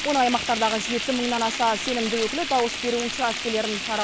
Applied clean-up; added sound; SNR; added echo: none; Frying (food); 5 dB; none.